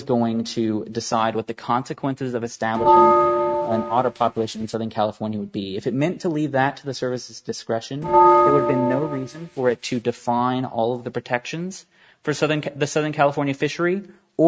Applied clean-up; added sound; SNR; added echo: neural mask model RNNoise.